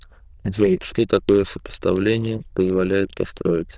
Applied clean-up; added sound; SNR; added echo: neural diffusion model UNIVERSE++.